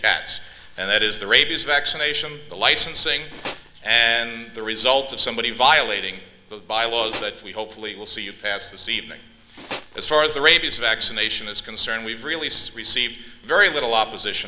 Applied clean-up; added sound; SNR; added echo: none; Tools; 12 dB; none.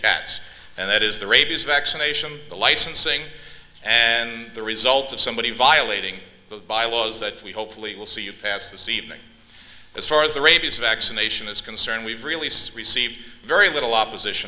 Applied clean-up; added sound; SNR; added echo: none; none; none; none.